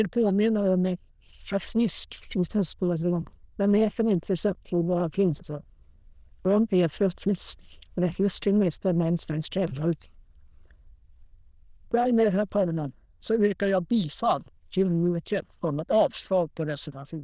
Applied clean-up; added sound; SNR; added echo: neural diffusion model UNIVERSE++.